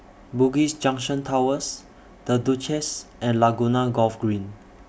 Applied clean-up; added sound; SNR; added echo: none; none; none; none.